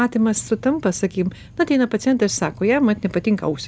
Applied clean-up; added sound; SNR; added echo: none; none; none; none.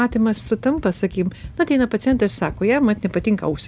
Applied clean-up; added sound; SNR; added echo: none; Run; 19 dB; none.